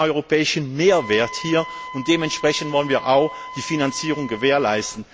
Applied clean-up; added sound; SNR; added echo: none; Wind instrument, woodwind instrument; 15 dB; none.